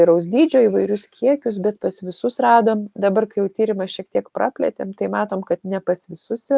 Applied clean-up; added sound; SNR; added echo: none; none; none; none.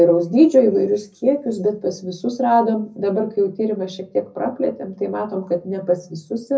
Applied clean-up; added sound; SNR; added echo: none; none; none; reverberation time 0.4 s.